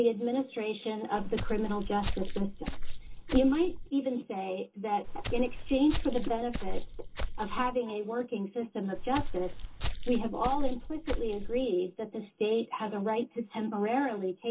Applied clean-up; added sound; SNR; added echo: none; Walk, footsteps; 1 dB; reverberation time 0.2 s.